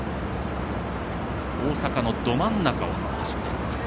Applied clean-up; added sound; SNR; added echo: none; none; none; none.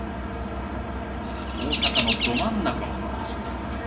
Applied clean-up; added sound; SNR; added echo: none; Chirp, tweet; 0 dB; reverberation time 2.3 s.